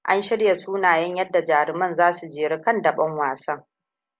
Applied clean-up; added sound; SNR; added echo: none; none; none; none.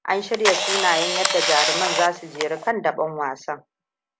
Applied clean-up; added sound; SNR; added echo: none; Camera; 0 dB; none.